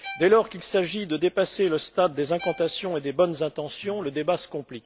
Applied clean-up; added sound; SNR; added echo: none; Bowed string instrument; 18 dB; none.